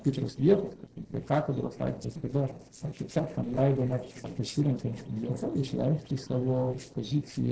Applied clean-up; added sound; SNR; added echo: neural separator model SepFormer DNS4.